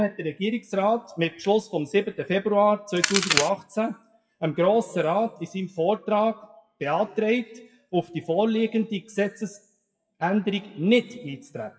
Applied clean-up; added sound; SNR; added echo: classical method WPE with log-MMSE.